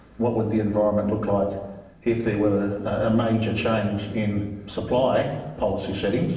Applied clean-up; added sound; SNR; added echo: none; none; none; reverberation time 0.9 s.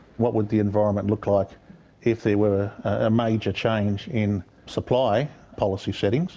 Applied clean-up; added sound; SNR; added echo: none; none; none; none.